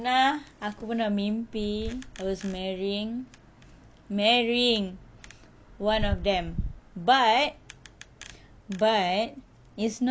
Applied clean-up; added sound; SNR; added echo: none; none; none; none.